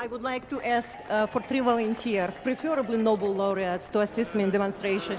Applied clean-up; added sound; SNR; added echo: none; Applause / Crowd / Cheering + Livestock, farm animals, working animals; 18 dB; none.